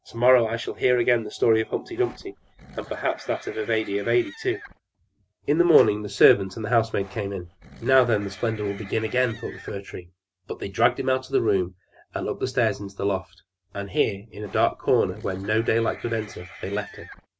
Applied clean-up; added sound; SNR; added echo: none; Livestock, farm animals, working animals; 19 dB; none.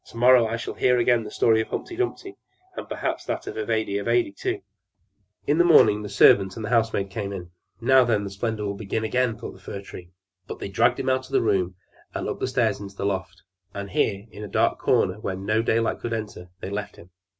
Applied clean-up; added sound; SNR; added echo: none; none; none; none.